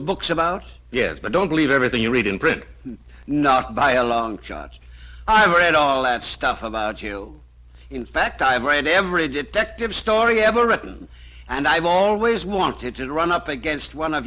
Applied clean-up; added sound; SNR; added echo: none; none; none; none.